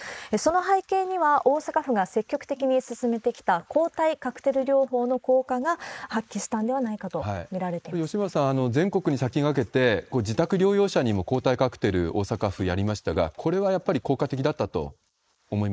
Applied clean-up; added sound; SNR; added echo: neural mask model Resemble Enhance denoiser.